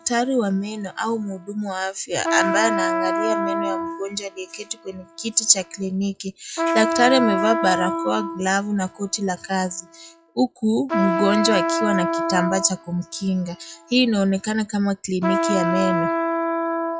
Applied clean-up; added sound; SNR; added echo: classical method log-MMSE.